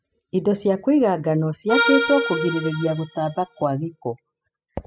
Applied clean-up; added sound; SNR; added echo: classical method spectral subtraction.